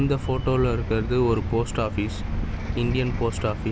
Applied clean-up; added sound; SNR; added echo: none; Bus; 11 dB; none.